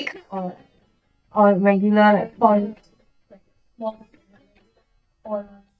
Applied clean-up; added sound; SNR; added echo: neural mask model DeepFilterNet 3.